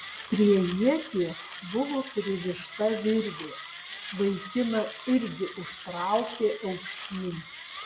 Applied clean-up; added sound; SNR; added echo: none; Mechanisms; 13 dB; none.